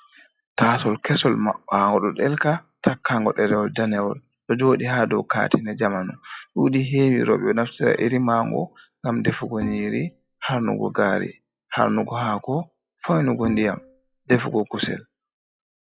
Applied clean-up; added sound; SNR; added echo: classical method log-MMSE.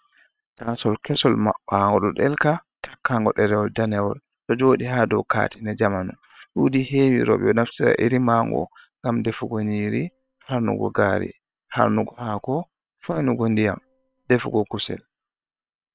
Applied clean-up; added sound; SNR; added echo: neural separator model SepFormer WHAM!.